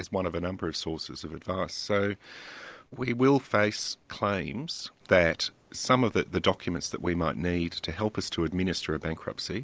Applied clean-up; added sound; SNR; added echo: none; none; none; none.